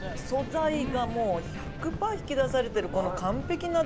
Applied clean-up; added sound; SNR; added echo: none; Subway, metro, underground; 9 dB; none.